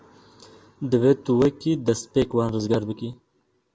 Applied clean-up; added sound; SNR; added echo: none; none; none; none.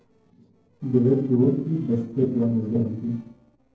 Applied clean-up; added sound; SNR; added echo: neural separator model SepFormer DNS4.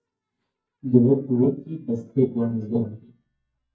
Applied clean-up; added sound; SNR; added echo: neural mask model DeepFilterNet 3.